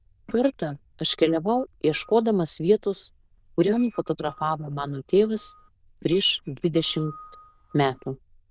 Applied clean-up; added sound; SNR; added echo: neural diffusion model UNIVERSE++.